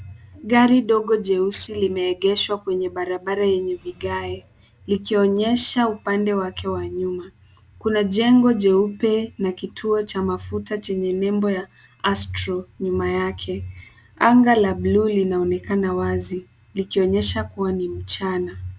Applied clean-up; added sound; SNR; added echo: none; none; none; none.